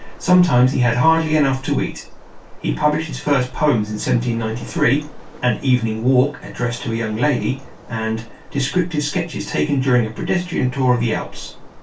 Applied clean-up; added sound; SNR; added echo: none; Waves, surf; 17 dB; reverberation time 0.2 s.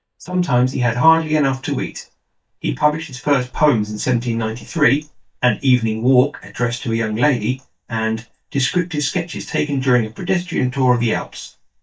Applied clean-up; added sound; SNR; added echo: neural mask model DeepFilterNet 3.